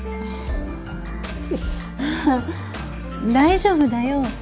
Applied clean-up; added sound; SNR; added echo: none; none; none; none.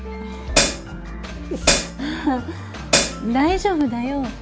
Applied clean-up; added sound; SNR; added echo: none; Hi-hat; -4 dB; none.